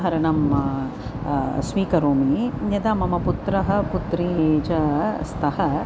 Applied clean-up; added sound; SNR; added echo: none; none; none; none.